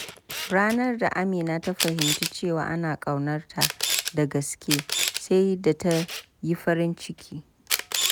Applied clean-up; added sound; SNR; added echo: none; Camera; 5 dB; none.